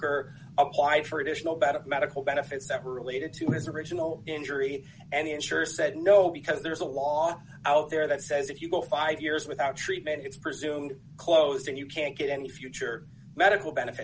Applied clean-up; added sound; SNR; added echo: none; none; none; none.